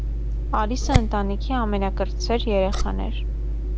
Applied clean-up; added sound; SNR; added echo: none; Scissors; -3 dB; none.